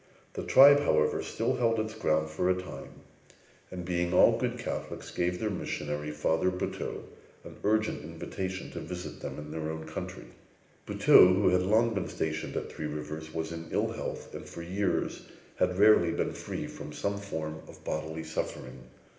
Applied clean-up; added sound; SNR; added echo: none; none; none; reverberation time 1.0 s.